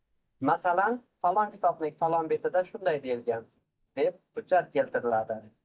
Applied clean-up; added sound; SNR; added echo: neural mask model DeepFilterNet 3.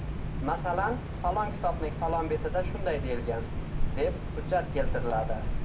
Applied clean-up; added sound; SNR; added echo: none; Cricket; -1 dB; reverberation time 0.3 s.